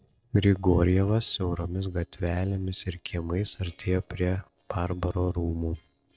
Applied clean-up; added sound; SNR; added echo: neural separator model SepFormer DNS4.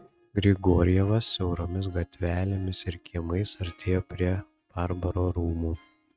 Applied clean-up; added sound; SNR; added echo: neural mask model RNNoise.